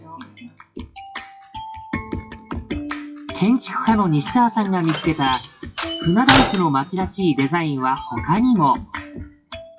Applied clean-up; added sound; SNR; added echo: classical method WPE with log-MMSE.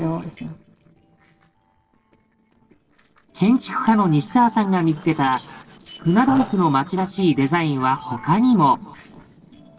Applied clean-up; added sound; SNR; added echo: neural separator model SepFormer DNS4.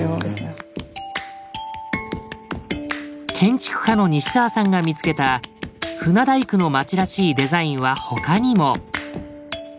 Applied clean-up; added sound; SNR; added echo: none; none; none; none.